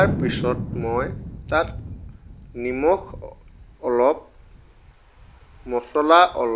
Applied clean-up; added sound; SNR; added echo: none; Thunder; 9 dB; none.